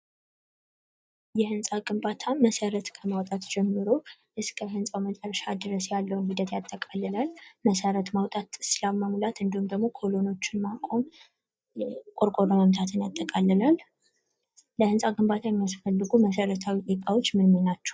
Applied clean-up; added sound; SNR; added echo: neural mask model DeepFilterNet 3.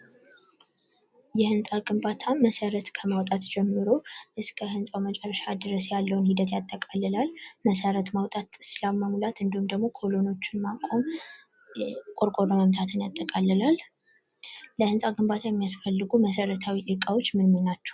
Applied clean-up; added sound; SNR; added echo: none; none; none; none.